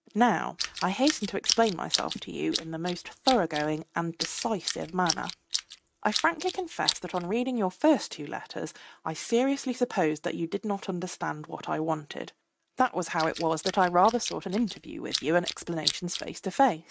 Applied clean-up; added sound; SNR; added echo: neural mask model RNNoise.